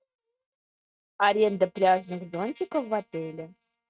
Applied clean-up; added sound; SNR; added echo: neural mask model RNNoise.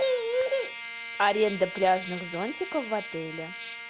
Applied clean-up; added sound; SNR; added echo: none; Trumpet; 10 dB; none.